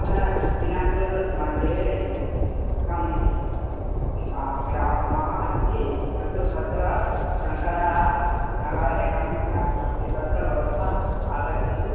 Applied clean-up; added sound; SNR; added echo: none; Train; -5 dB; reverberation time 2.2 s.